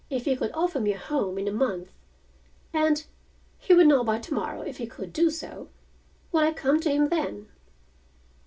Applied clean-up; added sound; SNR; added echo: none; none; none; reverberation time 0.2 s.